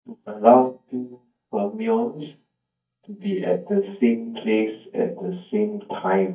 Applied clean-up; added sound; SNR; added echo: neural mask model DeepFilterNet 3.